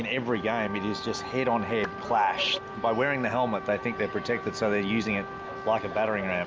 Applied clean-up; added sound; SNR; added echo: none; Trumpet; 12 dB; none.